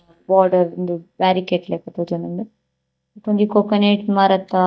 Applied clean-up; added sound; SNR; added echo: neural mask model DeepFilterNet 3.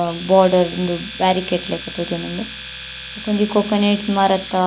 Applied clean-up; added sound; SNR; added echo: none; Domestic sounds, home sounds; 11 dB; none.